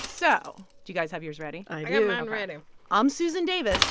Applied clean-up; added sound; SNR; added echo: none; Mechanisms / Bicycle; 9 dB; none.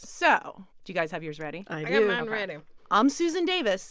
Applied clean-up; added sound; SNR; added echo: none; none; none; none.